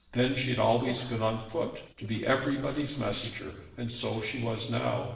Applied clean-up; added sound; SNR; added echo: neural separator model SepFormer DNS4.